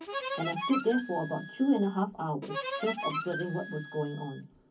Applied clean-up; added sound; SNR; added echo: none; Harmonica; 6 dB; reverberation time 0.3 s.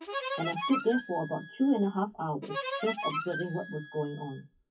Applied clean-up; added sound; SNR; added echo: classical method WPE with log-MMSE.